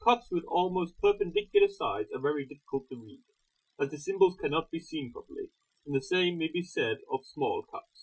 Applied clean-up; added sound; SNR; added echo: classical method Wiener filter.